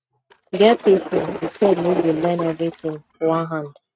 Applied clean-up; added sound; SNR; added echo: neural mask model RNNoise.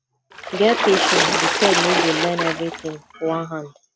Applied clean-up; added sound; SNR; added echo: none; Water / Splash, splatter; -2 dB; none.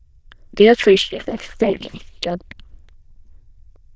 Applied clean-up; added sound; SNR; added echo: neural diffusion model UNIVERSE++.